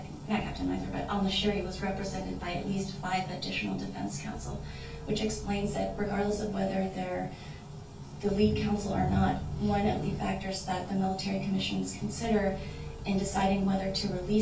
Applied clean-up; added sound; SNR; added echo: none; Keyboard (musical); 15 dB; reverberation time 0.2 s.